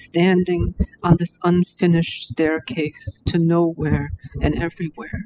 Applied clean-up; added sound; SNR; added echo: classical method spectral subtraction.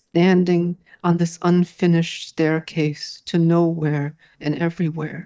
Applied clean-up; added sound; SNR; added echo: neural mask model DeepFilterNet 3.